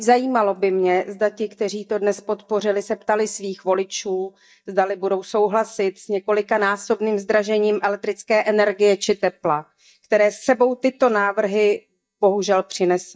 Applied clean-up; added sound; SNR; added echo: neural mask model DeepFilterNet 3.